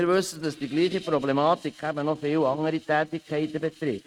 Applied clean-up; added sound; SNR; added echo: neural mask model RNNoise.